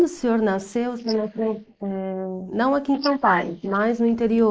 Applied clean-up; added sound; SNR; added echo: neural mask model Resemble Enhance denoiser.